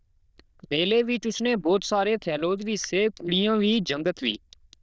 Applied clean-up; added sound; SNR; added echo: neural diffusion model UNIVERSE++.